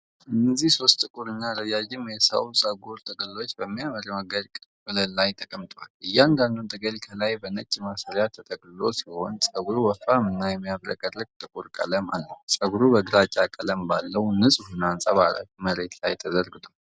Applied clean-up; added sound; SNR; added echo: none; none; none; none.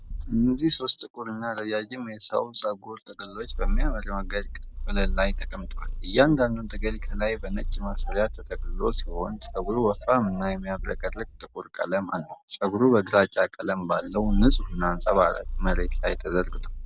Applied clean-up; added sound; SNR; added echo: none; Purr; 4 dB; none.